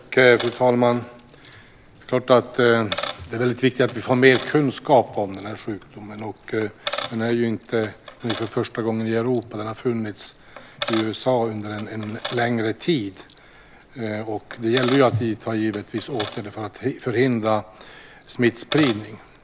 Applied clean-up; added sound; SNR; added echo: none; Coin (dropping); 12 dB; none.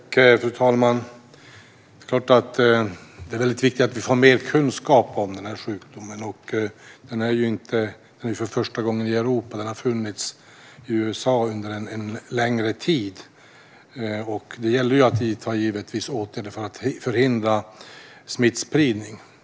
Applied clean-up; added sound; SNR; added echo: none; none; none; none.